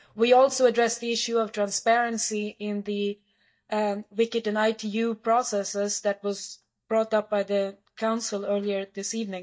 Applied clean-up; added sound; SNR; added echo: neural mask model DeepFilterNet 3.